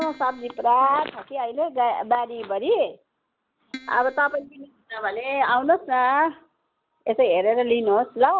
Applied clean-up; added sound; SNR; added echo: none; Keyboard (musical); 19 dB; none.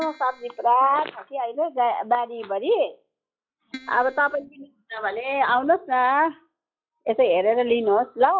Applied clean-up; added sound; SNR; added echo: classical method log-MMSE.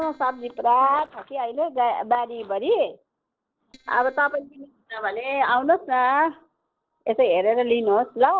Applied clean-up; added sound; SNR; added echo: neural separator model SepFormer DNS4.